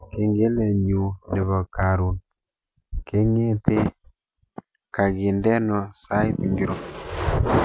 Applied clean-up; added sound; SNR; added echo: none; none; none; none.